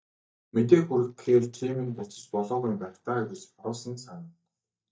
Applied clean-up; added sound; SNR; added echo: neural mask model DeepFilterNet 3.